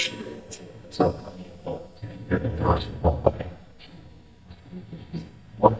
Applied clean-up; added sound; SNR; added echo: neural mask model DeepFilterNet 3.